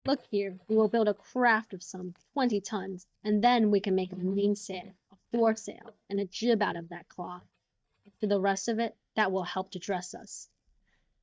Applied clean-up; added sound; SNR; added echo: neural mask model DeepFilterNet 3.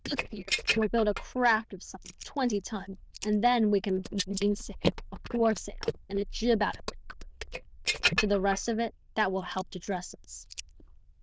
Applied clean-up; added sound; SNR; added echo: neural diffusion model UNIVERSE++.